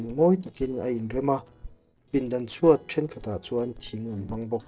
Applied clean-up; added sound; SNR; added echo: neural separator model SepFormer DNS4.